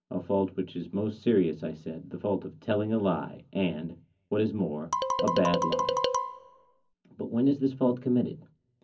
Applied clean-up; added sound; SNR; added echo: none; Marimba, xylophone; 0 dB; reverberation time 0.4 s.